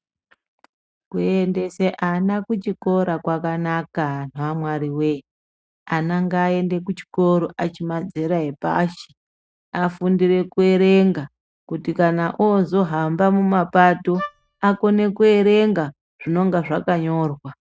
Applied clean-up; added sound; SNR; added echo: neural mask model RNNoise.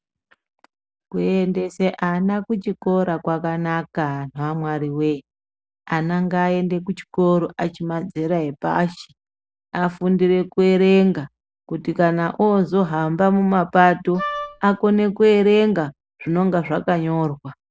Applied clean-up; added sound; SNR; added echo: none; Wind instrument, woodwind instrument; 9 dB; none.